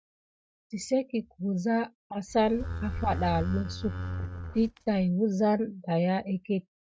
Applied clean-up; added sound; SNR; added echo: neural mask model RNNoise.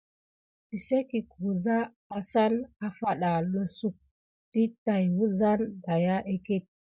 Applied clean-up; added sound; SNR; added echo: none; none; none; none.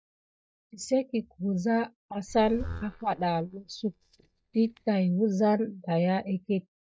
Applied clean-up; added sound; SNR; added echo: neural mask model DeepFilterNet 3.